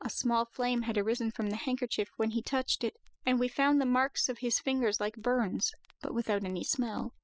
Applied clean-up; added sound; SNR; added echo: classical method spectral subtraction.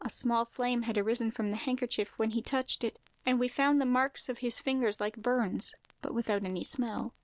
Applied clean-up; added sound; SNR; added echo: neural separator model SepFormer DNS4.